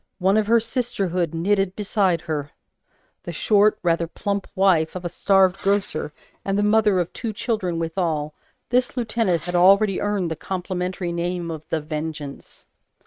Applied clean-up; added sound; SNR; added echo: neural mask model RNNoise.